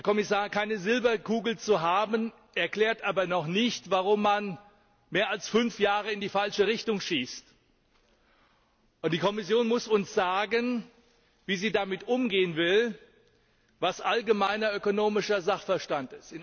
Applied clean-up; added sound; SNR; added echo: none; none; none; none.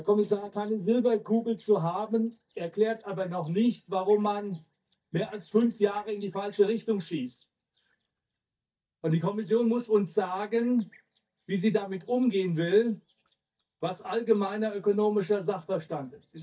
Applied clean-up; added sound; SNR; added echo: neural mask model DeepFilterNet 3.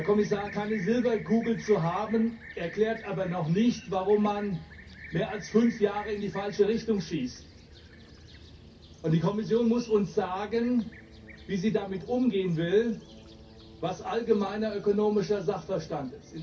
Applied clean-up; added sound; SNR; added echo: none; Fixed-wing aircraft, airplane; 19 dB; reverberation time 0.3 s.